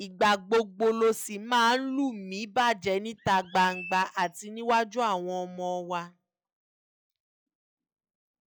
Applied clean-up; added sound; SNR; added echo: classical method log-MMSE.